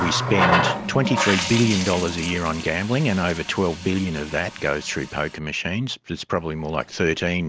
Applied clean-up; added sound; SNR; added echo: none; Water tap, faucet; 5 dB; none.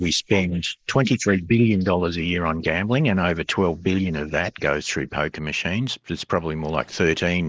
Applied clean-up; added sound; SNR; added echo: neural mask model Resemble Enhance denoiser.